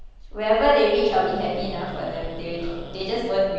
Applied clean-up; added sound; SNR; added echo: none; Growling; 12 dB; reverberation time 1.2 s.